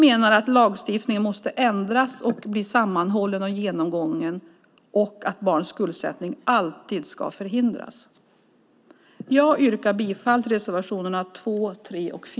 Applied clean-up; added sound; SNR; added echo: none; none; none; none.